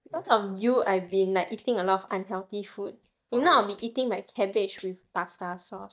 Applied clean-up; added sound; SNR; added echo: neural mask model DeepFilterNet 3.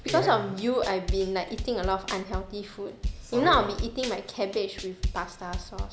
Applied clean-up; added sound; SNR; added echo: none; Drum / Drum kit; 7 dB; none.